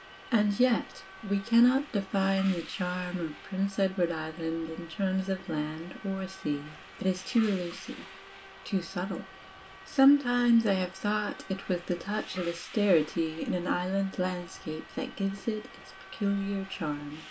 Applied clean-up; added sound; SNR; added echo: none; Subway, metro, underground; 18 dB; reverberation time 0.2 s.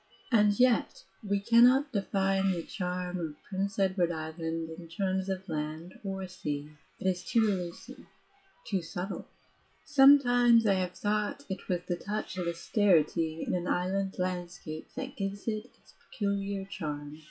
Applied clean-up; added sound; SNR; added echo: classical method WPE with log-MMSE.